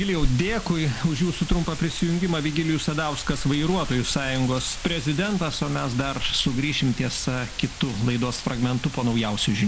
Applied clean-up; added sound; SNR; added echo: none; Wind; 8 dB; none.